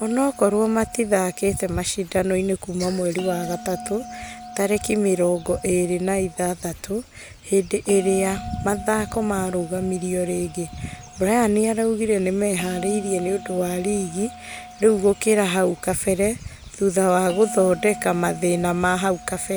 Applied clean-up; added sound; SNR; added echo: none; Bell; 17 dB; none.